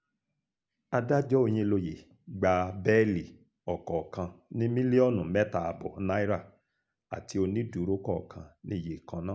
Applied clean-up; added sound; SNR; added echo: none; none; none; none.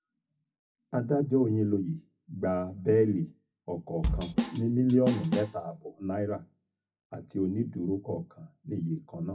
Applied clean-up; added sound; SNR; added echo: classical method WPE with log-MMSE.